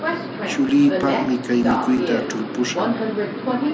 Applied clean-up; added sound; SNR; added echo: none; Subway, metro, underground; 2 dB; none.